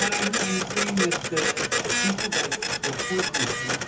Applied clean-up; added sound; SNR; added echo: none; Printer; -5 dB; reverberation time 0.2 s.